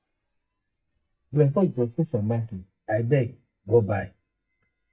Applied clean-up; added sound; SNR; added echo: neural mask model DeepFilterNet 3.